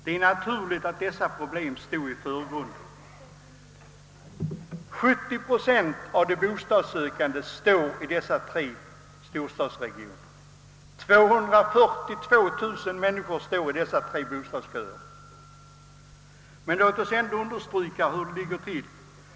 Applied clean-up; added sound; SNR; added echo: none; none; none; none.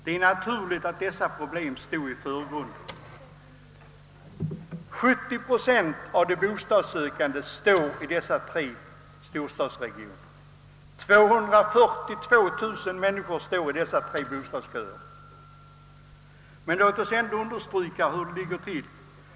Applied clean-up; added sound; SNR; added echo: none; Printer; 16 dB; none.